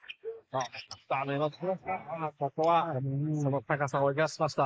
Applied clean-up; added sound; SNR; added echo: neural mask model Resemble Enhance denoiser.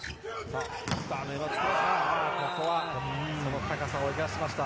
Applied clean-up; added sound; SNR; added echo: none; none; none; none.